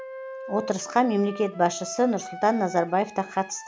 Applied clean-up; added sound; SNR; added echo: none; Wind instrument, woodwind instrument; 14 dB; none.